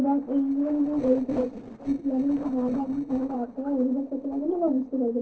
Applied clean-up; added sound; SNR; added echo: neural separator model SepFormer DNS4.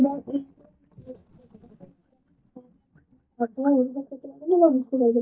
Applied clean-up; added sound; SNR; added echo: neural mask model DeepFilterNet 3.